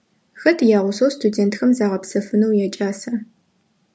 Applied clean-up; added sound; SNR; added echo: none; none; none; none.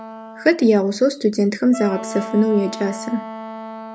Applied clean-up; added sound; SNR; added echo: none; Wind instrument, woodwind instrument; 13 dB; none.